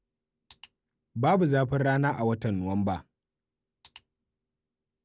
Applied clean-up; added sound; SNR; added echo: none; none; none; none.